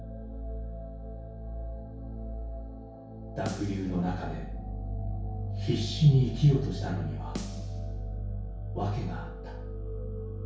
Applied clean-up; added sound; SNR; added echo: none; Snare drum; 16 dB; reverberation time 0.6 s.